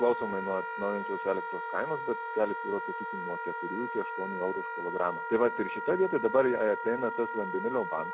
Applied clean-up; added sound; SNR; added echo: none; Wind instrument, woodwind instrument; 5 dB; none.